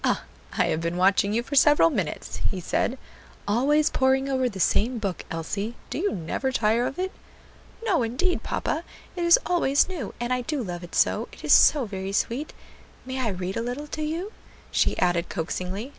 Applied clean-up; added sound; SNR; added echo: none; none; none; none.